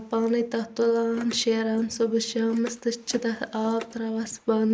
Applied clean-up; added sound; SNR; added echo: neural mask model Resemble Enhance denoiser.